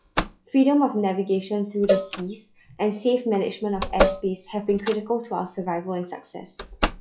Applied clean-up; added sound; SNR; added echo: classical method log-MMSE.